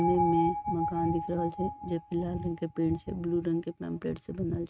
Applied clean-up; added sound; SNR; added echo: neural mask model RNNoise.